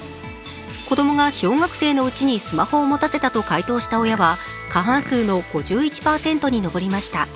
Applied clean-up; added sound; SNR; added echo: none; Fart; 18 dB; none.